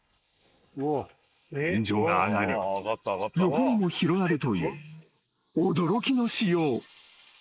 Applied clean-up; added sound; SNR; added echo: neural mask model Resemble Enhance denoiser.